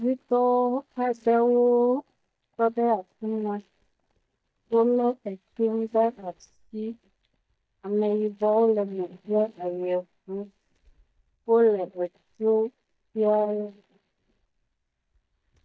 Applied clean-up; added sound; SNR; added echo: neural mask model DeepFilterNet 3.